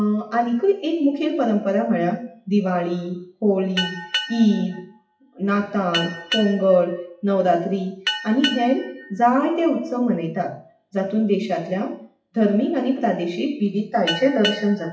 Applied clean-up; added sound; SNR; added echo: classical method WPE with log-MMSE.